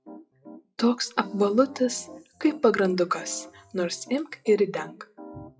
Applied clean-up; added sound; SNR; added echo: classical method WPE with log-MMSE.